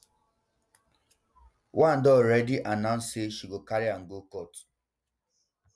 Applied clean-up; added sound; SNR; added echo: none; none; none; none.